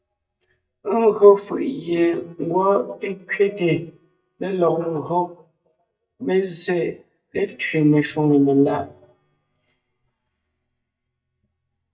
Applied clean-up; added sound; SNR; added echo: neural mask model DeepFilterNet 3.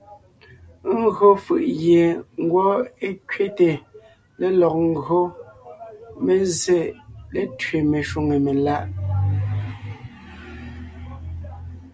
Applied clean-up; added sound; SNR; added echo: none; none; none; none.